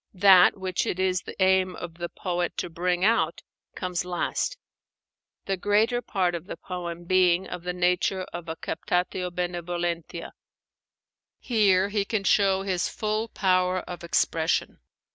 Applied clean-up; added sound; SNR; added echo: none; none; none; none.